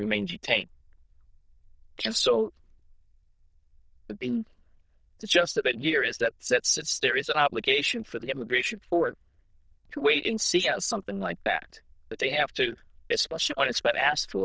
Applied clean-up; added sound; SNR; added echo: neural diffusion model UNIVERSE++.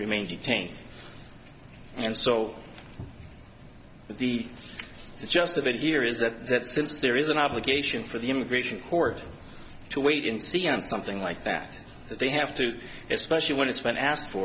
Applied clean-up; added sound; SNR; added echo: none; Cupboard open or close; 15 dB; none.